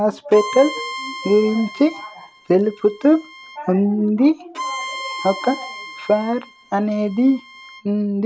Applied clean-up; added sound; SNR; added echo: none; Bowed string instrument; 13 dB; none.